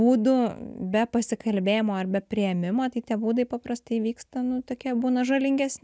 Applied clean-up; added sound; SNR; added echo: none; none; none; none.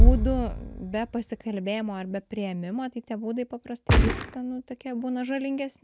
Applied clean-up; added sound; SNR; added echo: none; Bass drum + Gunshot, gunfire; -4 dB; none.